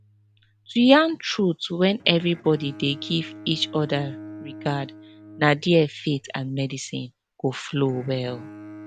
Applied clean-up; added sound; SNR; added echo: none; Bowed string instrument; 19 dB; none.